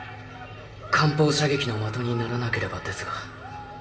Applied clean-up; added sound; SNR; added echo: none; none; none; reverberation time 0.6 s.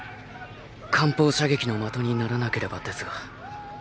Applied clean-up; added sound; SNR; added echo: none; none; none; none.